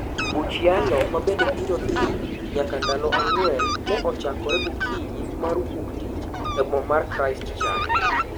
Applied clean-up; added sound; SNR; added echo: none; Fowl; 0 dB; none.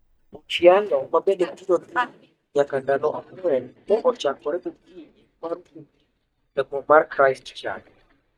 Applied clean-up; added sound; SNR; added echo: neural mask model DeepFilterNet 3.